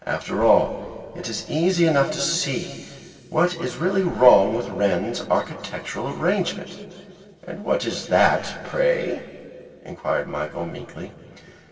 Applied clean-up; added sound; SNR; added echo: none; none; none; reverberation time 2.4 s.